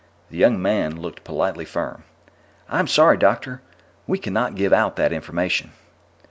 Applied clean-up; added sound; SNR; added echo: none; none; none; none.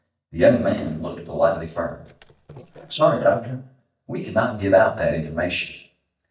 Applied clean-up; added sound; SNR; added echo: neural mask model DeepFilterNet 3.